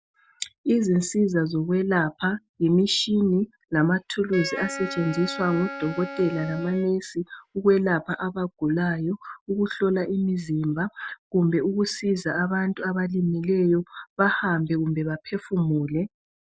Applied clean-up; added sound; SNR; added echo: none; Wind instrument, woodwind instrument; 11 dB; none.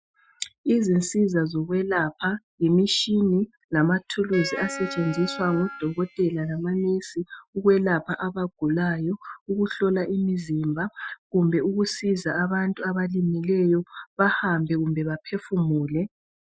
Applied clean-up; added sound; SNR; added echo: classical method Wiener filter.